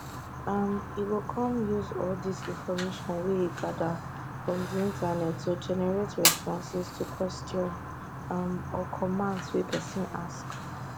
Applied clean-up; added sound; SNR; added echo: none; Fire; 4 dB; none.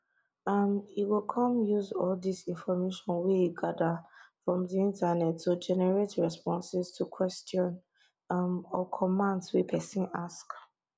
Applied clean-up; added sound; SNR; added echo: none; none; none; none.